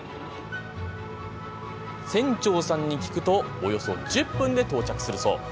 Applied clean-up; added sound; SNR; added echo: none; Race car, auto racing / Accelerating, revving, vroom; 17 dB; none.